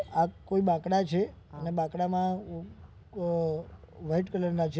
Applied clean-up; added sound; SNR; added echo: none; none; none; none.